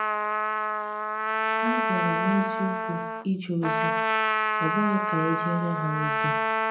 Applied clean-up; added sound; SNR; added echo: none; Trumpet; -4 dB; reverberation time 0.3 s.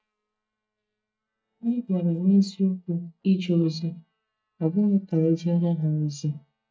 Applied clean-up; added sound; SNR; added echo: neural mask model DeepFilterNet 3.